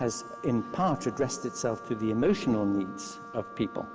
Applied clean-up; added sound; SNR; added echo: none; Wind instrument, woodwind instrument; 14 dB; none.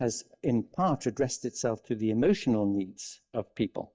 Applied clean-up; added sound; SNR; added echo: neural mask model DeepFilterNet 3.